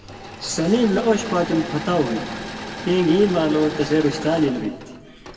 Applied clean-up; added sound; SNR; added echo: none; Engine / Mechanisms; 11 dB; reverberation time 1.5 s.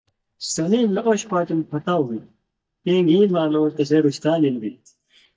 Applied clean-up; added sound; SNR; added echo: neural mask model DeepFilterNet 3.